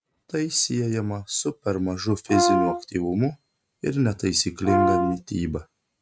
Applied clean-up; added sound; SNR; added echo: neural mask model RNNoise.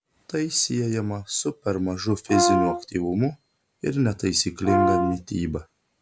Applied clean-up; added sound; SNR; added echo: none; Brass instrument; -1 dB; none.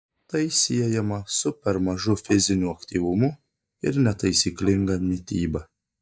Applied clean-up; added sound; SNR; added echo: neural mask model DeepFilterNet 3.